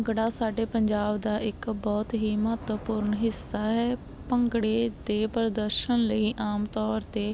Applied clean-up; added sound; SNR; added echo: none; Subway, metro, underground / Train; 19 dB; none.